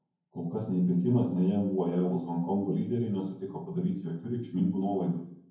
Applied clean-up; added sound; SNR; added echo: none; none; none; reverberation time 0.9 s.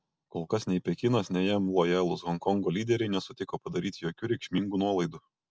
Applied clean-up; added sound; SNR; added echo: none; none; none; none.